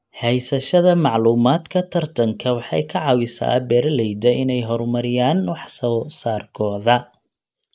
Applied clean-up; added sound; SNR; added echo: neural mask model Resemble Enhance denoiser.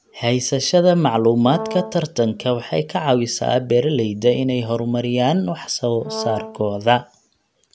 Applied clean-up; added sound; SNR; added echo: none; Brass instrument; 11 dB; none.